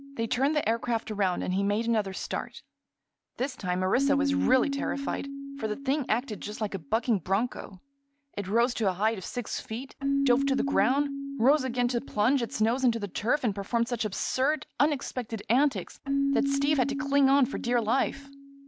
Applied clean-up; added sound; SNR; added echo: none; Keyboard (musical); 6 dB; none.